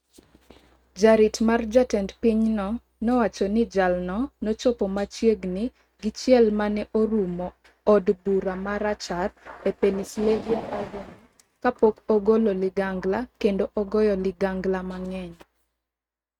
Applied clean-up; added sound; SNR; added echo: neural mask model RNNoise.